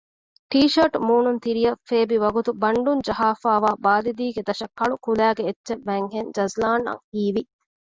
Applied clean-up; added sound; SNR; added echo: none; none; none; none.